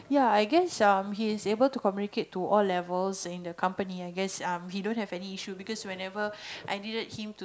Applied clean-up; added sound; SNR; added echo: none; none; none; none.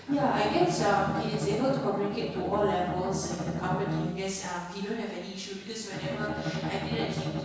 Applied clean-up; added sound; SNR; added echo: none; Bowed string instrument; 4 dB; reverberation time 1.1 s.